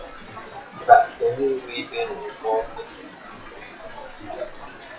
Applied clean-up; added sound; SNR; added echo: classical method WPE with log-MMSE.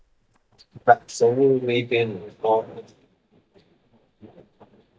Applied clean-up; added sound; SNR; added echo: neural mask model DeepFilterNet 3.